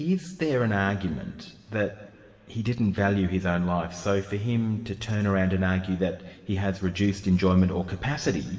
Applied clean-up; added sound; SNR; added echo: none; none; none; reverberation time 1.8 s.